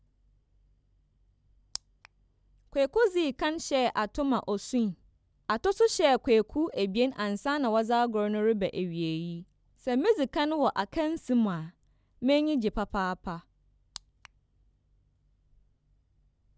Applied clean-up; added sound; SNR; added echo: none; none; none; none.